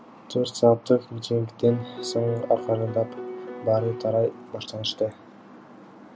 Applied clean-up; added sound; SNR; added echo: none; Piano; 11 dB; none.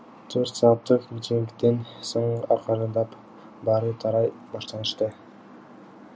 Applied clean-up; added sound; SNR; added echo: none; none; none; none.